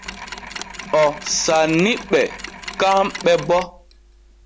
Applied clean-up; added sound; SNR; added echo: none; Mechanisms; 14 dB; none.